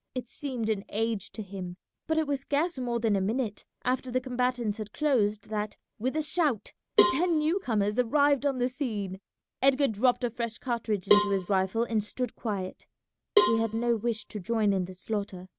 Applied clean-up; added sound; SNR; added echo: none; Cowbell; 2 dB; none.